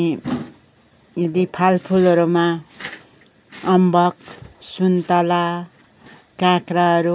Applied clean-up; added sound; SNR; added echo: none; none; none; none.